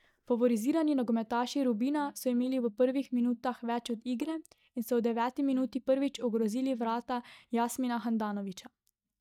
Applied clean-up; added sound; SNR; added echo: neural mask model DeepFilterNet 3.